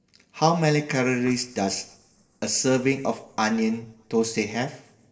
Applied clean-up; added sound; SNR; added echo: neural separator model SepFormer DNS4.